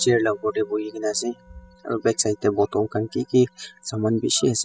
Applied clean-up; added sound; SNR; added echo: classical method spectral subtraction.